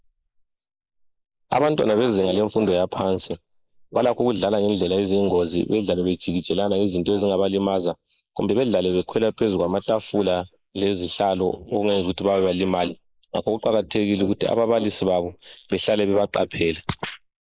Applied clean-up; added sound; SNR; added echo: neural mask model Resemble Enhance denoiser.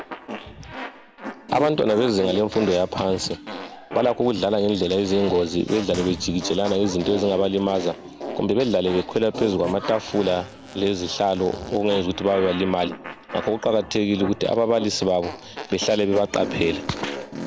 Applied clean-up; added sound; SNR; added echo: none; Fart; 12 dB; none.